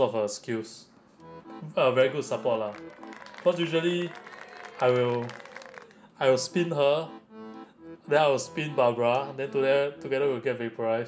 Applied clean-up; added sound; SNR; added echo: none; Applause / Cheering + Accordion; 18 dB; none.